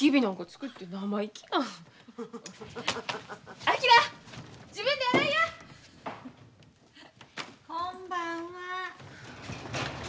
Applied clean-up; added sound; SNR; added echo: none; none; none; none.